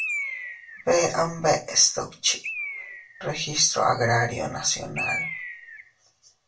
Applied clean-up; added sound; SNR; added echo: none; Bird; 10 dB; reverberation time 0.2 s.